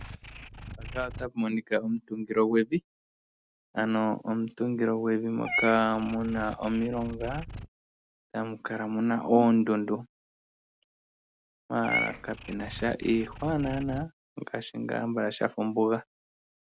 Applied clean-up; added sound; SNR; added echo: none; Meow / Purr; 12 dB; none.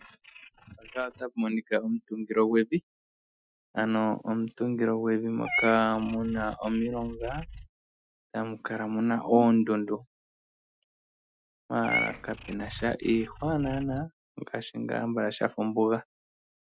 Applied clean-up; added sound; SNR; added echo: classical method Wiener filter.